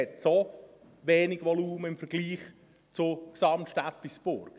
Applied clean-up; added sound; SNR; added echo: none; none; none; none.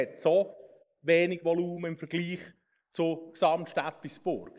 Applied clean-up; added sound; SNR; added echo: neural mask model Resemble Enhance denoiser.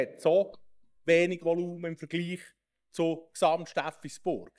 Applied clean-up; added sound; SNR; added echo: neural mask model DeepFilterNet 3.